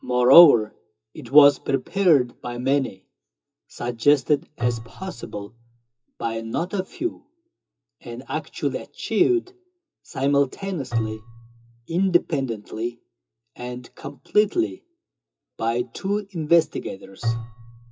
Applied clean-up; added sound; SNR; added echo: classical method WPE with log-MMSE.